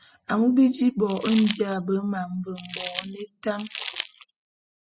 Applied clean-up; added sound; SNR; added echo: classical method spectral subtraction.